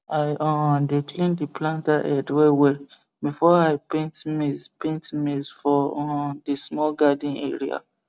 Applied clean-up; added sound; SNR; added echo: none; none; none; none.